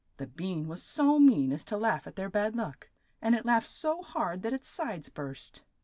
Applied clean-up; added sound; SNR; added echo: none; none; none; none.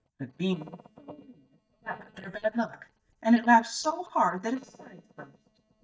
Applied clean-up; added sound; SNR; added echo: neural mask model DeepFilterNet 3.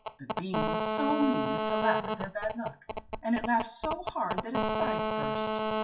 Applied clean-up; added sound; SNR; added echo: classical method WPE with log-MMSE.